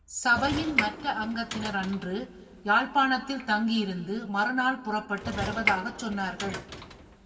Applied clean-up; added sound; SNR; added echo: none; Sliding door / Train; 8 dB; reverberation time 1.5 s.